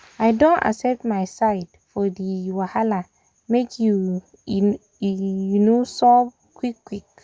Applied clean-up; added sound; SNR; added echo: none; none; none; none.